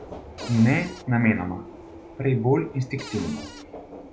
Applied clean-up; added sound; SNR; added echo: none; Subway, metro, underground + Cupboard open or close; 15 dB; none.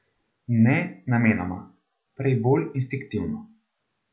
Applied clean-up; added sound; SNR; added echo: none; none; none; none.